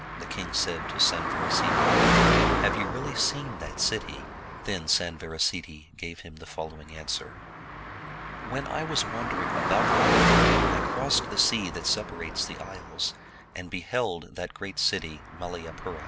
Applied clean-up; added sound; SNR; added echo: none; Car passing by; -4 dB; none.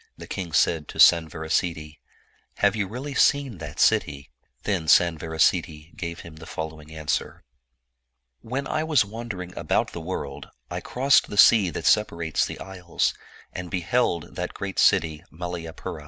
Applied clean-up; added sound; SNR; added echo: none; none; none; none.